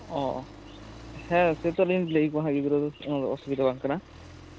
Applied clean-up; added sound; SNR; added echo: none; Accelerating, revving, vroom; 19 dB; none.